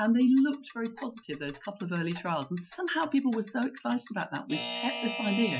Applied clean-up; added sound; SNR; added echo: classical method Wiener filter.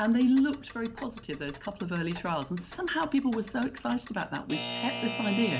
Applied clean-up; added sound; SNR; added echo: none; Alarm / Clock; 11 dB; none.